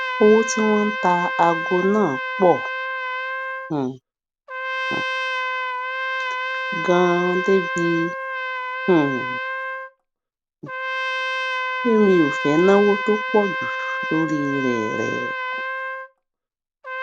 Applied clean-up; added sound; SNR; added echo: none; Trumpet; 4 dB; none.